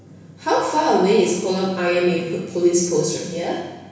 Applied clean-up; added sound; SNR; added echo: none; none; none; reverberation time 1.1 s.